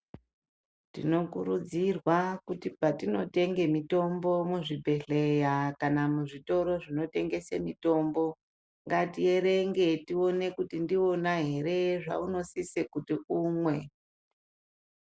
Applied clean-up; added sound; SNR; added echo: none; none; none; none.